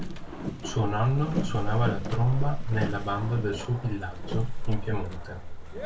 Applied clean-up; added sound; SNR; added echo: none; Boat, Water vehicle; 10 dB; reverberation time 0.2 s.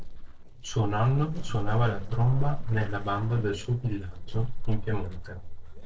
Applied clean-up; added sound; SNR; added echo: neural separator model SepFormer DNS4.